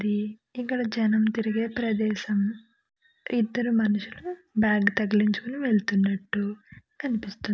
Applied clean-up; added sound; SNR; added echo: none; none; none; none.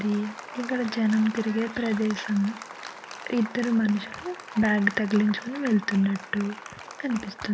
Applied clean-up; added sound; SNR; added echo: none; Applause; 14 dB; none.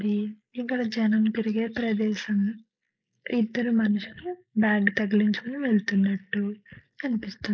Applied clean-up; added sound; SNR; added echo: neural mask model Resemble Enhance denoiser.